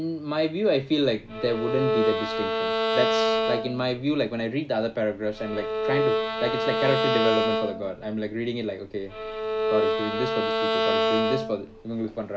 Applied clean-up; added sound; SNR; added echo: none; Bowed string instrument; -1 dB; none.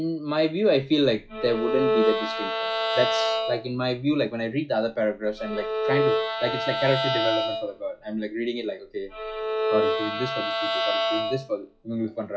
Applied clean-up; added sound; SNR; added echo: classical method log-MMSE.